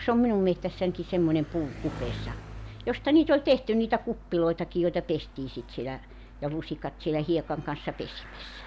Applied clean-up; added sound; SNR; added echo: none; Bicycle; 16 dB; none.